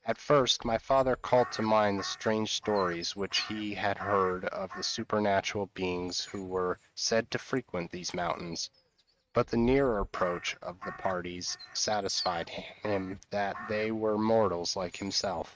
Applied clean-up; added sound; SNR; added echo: neural mask model RNNoise.